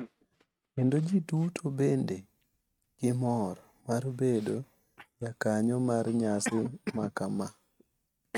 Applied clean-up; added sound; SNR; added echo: neural mask model RNNoise.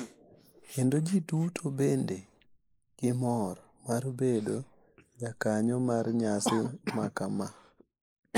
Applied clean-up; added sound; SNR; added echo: neural mask model Resemble Enhance denoiser.